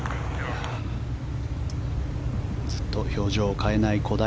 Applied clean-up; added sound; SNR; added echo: none; none; none; none.